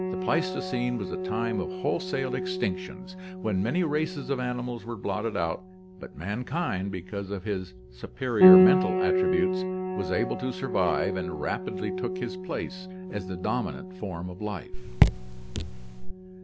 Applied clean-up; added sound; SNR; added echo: none; Raindrop / Drip + Piano; -2 dB; none.